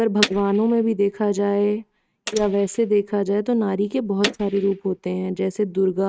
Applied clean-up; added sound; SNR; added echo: neural mask model RNNoise.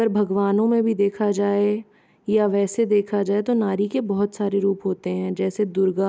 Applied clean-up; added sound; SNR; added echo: none; none; none; none.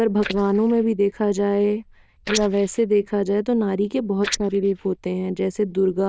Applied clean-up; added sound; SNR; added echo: neural diffusion model UNIVERSE++.